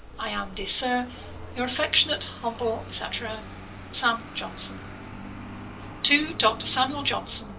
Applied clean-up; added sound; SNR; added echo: none; Vehicle; 11 dB; reverberation time 0.2 s.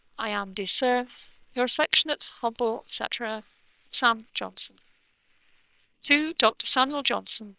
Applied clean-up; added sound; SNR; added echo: neural separator model SepFormer WHAMR!.